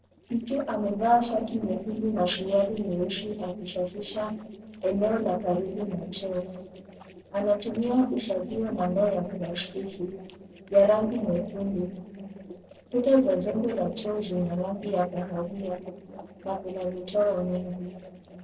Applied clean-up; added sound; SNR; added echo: neural separator model SepFormer DNS4.